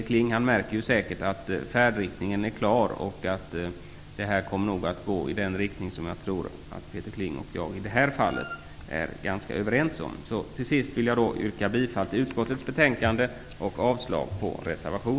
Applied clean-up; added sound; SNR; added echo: none; Wind instrument, woodwind instrument; 11 dB; none.